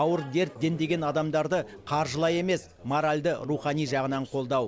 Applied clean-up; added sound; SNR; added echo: none; none; none; none.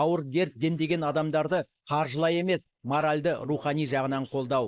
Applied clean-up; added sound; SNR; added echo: neural mask model Resemble Enhance denoiser.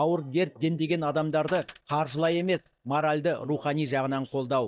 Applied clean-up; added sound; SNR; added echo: neural mask model DeepFilterNet 3.